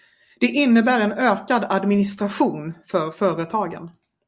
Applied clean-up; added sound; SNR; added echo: none; none; none; none.